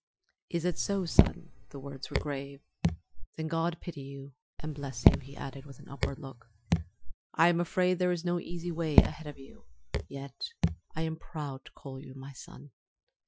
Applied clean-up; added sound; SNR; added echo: classical method Wiener filter.